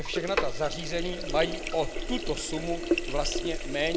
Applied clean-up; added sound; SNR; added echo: none; Sink (filling or washing); 0 dB; none.